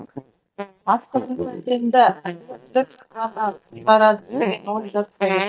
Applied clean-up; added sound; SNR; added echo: neural mask model DeepFilterNet 3.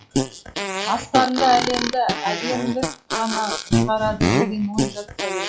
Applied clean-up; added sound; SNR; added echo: classical method WPE with log-MMSE.